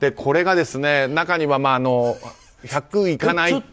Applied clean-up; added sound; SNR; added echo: none; none; none; none.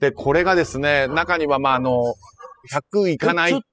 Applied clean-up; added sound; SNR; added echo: classical method spectral subtraction.